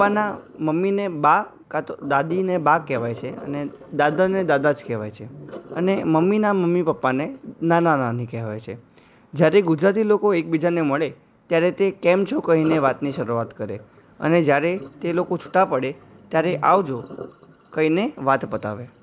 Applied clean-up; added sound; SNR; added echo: none; Sink (filling or washing); 19 dB; none.